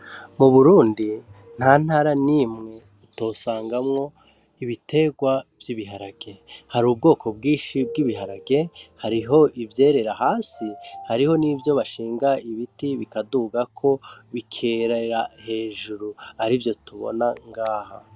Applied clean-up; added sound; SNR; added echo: none; none; none; none.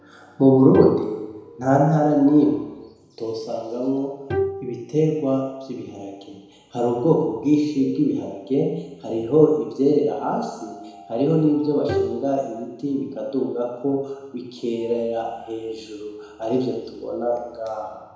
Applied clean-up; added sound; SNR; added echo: none; Bowed string instrument; 10 dB; reverberation time 1.0 s.